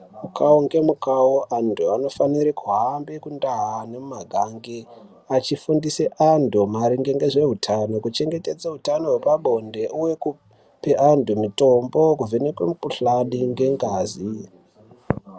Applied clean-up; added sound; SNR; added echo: none; none; none; none.